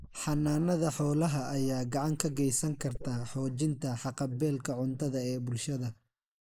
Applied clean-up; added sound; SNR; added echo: neural mask model Resemble Enhance denoiser.